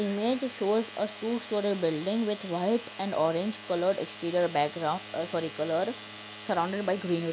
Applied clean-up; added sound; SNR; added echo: none; Sawing + Domestic sounds, home sounds; 14 dB; none.